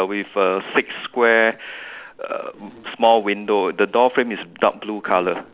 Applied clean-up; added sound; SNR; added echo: none; none; none; none.